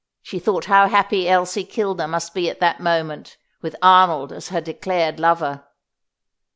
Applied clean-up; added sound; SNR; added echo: none; none; none; none.